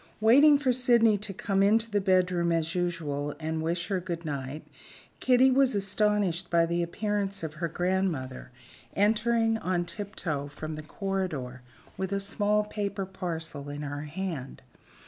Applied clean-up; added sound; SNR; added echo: none; none; none; none.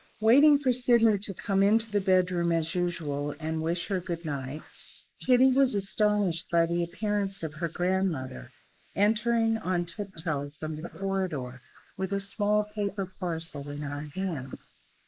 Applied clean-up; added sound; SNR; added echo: neural mask model Resemble Enhance denoiser.